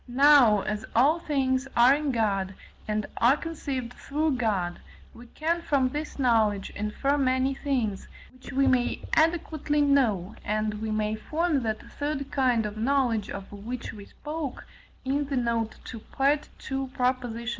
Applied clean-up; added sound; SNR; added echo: none; none; none; none.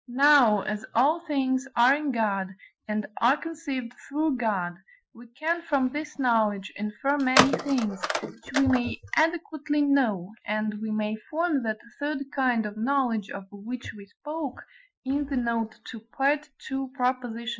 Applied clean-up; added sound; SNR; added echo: classical method Wiener filter.